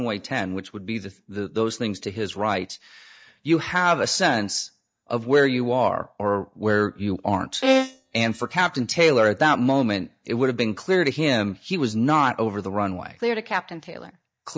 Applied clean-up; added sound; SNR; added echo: neural mask model DeepFilterNet 3.